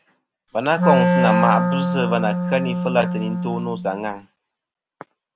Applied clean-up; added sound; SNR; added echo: none; Wind instrument, woodwind instrument; -3 dB; none.